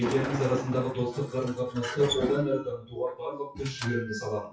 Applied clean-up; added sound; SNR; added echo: classical method WPE with log-MMSE.